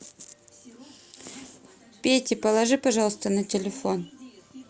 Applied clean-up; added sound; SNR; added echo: none; none; none; none.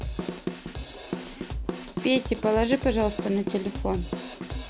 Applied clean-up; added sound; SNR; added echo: none; Drum kit; 5 dB; none.